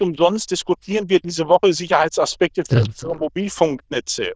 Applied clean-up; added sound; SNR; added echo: neural diffusion model UNIVERSE++.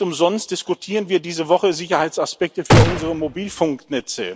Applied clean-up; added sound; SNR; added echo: none; Gunshot, gunfire; -2 dB; none.